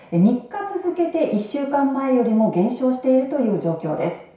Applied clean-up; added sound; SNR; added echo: none; none; none; reverberation time 0.6 s.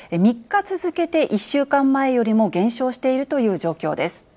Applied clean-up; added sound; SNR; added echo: none; none; none; none.